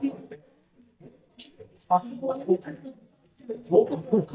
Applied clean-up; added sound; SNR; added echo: neural mask model DeepFilterNet 3.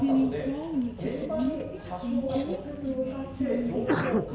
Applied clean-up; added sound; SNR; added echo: none; Sneeze; -3 dB; reverberation time 0.9 s.